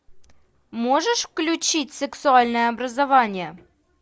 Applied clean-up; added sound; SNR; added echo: none; none; none; none.